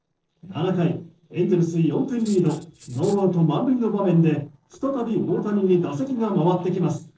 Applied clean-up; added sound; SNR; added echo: neural separator model SepFormer DNS4.